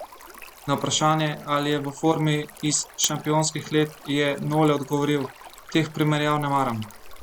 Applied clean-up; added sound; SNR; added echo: none; Stream; 19 dB; none.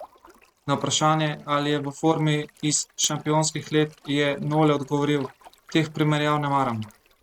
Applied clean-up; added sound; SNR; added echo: neural mask model RNNoise.